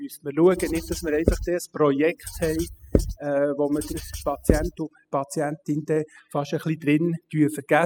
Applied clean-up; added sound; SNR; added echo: classical method spectral subtraction.